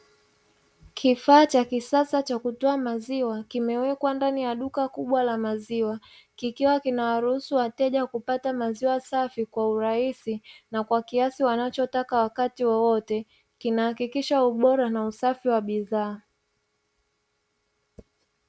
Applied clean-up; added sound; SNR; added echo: none; none; none; none.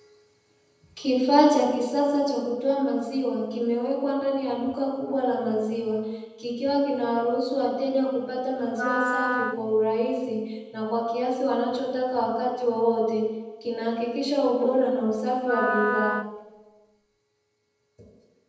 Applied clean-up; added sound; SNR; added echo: none; Wind instrument, woodwind instrument; 5 dB; reverberation time 1.0 s.